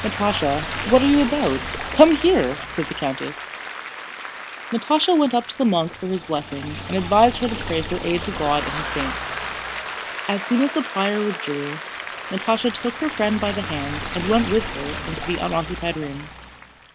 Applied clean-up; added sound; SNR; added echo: none; Liquid + Applause / Crowd; 8 dB; none.